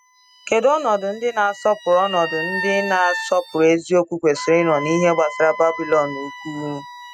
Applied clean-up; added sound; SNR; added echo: classical method spectral subtraction.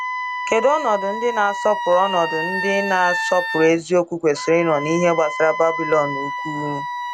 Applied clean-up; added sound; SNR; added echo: none; Wind instrument, woodwind instrument; 6 dB; none.